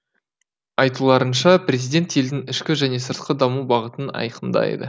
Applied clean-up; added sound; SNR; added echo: none; none; none; none.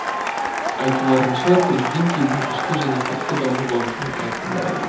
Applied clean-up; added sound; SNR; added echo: none; Applause / Cheering; 2 dB; reverberation time 0.8 s.